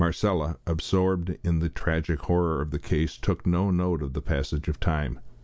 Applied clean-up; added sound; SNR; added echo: none; none; none; none.